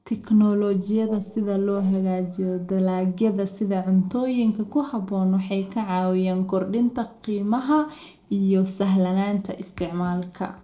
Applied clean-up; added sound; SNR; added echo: neural separator model SepFormer DNS4.